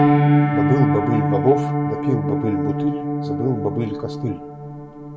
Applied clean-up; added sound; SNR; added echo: none; Piano; -3 dB; none.